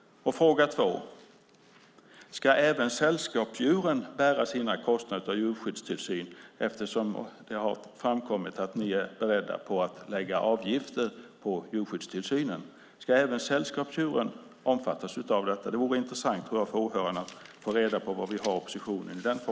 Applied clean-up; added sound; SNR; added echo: none; none; none; none.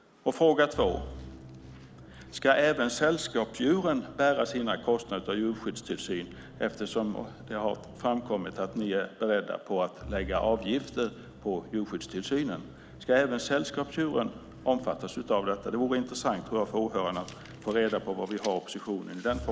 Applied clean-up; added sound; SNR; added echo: none; Musical instrument; 17 dB; none.